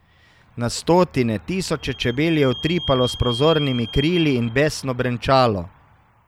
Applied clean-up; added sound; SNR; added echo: none; Squeak / Vehicle; 15 dB; none.